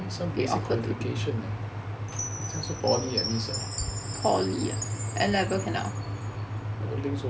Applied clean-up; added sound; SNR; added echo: none; Chime; 10 dB; none.